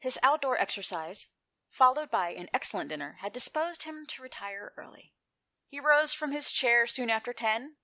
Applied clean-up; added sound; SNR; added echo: none; none; none; none.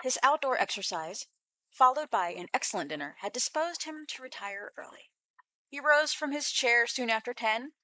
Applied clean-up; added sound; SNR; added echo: neural mask model Resemble Enhance denoiser.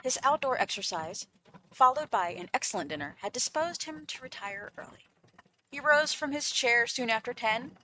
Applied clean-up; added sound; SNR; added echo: neural mask model RNNoise.